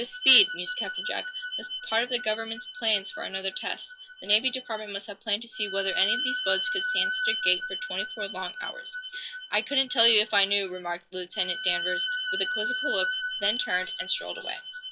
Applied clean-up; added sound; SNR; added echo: classical method log-MMSE.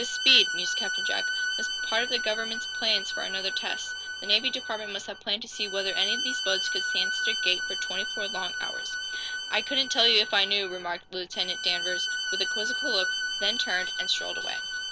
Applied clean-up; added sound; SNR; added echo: none; Bowed string instrument; 2 dB; none.